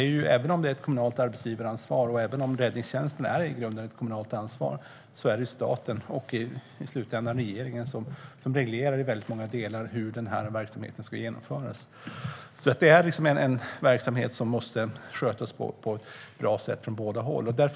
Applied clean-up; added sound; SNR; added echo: none; none; none; none.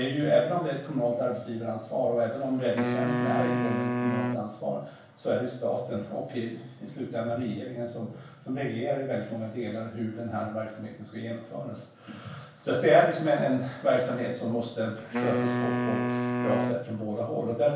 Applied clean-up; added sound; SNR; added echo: none; Wind instrument, woodwind instrument; 1 dB; reverberation time 0.7 s.